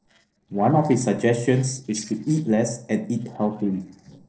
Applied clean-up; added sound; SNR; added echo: neural separator model SepFormer DNS4.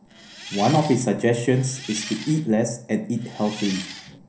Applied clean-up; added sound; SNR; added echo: none; Engine; 14 dB; reverberation time 0.3 s.